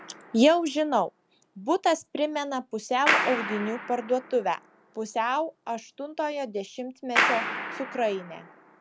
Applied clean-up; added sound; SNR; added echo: none; Clapping; 5 dB; none.